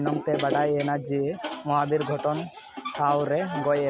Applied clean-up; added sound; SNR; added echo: none; none; none; none.